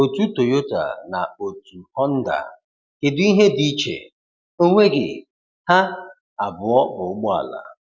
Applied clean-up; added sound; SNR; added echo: none; none; none; none.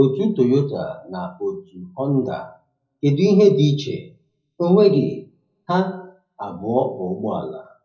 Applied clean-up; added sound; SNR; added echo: none; none; none; reverberation time 0.4 s.